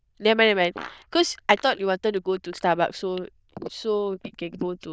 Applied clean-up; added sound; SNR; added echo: neural diffusion model UNIVERSE++.